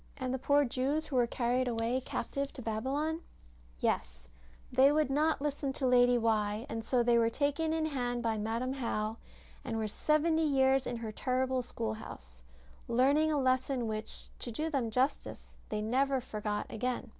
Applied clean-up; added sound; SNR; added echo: none; none; none; none.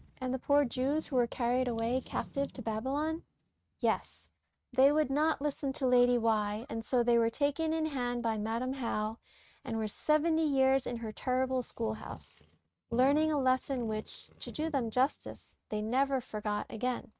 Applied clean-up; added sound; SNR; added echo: neural mask model RNNoise.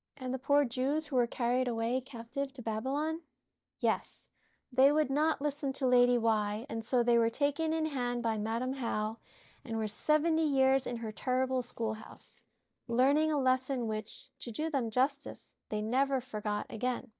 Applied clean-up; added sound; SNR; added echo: neural mask model DeepFilterNet 3.